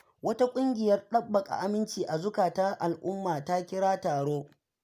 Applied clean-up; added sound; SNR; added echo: none; none; none; none.